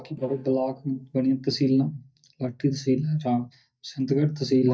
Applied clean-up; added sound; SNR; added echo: neural mask model DeepFilterNet 3.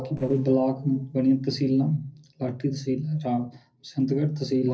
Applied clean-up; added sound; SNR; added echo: neural separator model SepFormer DNS4.